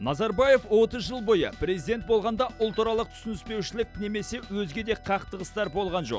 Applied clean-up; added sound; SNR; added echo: none; none; none; none.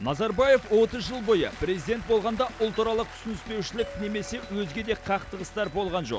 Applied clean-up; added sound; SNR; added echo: none; Doorbell + Applause / Cheering; 18 dB; none.